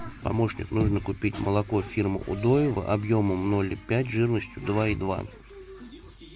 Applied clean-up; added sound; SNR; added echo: none; none; none; none.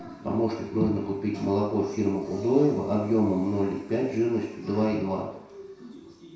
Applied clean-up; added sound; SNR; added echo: none; none; none; reverberation time 0.7 s.